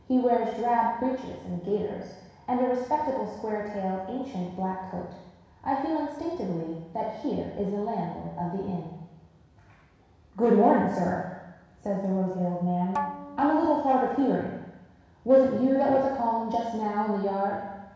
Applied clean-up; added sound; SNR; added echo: none; Bowed string instrument; 10 dB; reverberation time 1.1 s.